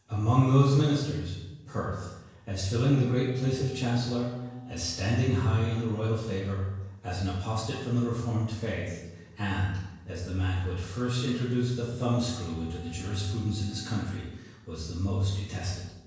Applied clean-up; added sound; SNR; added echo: neural separator model SepFormer DNS4.